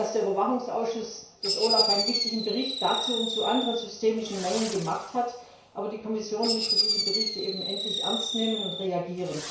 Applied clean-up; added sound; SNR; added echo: none; Fireworks; 2 dB; reverberation time 0.6 s.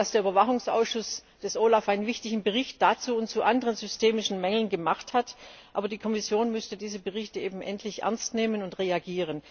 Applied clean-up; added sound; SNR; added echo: none; none; none; none.